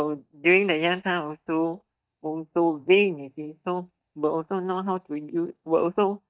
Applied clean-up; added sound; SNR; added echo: neural mask model DeepFilterNet 3.